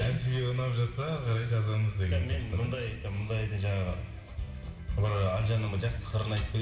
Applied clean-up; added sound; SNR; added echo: none; none; none; reverberation time 2.2 s.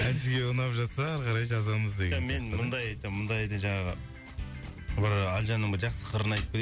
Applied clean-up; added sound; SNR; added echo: none; none; none; none.